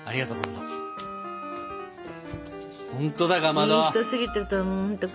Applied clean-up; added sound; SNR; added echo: none; Wind instrument, woodwind instrument; 12 dB; none.